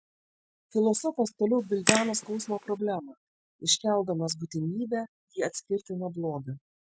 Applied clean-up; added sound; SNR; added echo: neural mask model Resemble Enhance denoiser.